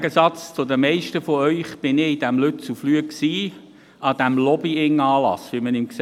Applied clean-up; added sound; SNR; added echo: none; none; none; none.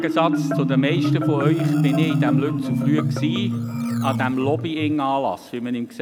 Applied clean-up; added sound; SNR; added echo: none; Marimba, xylophone; -1 dB; none.